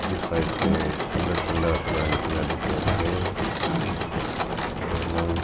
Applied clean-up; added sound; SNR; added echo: none; Mechanisms; 0 dB; none.